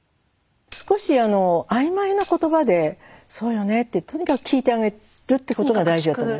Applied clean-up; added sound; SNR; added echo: none; Tambourine; 10 dB; none.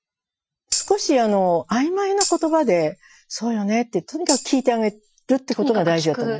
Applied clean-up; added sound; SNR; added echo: classical method Wiener filter.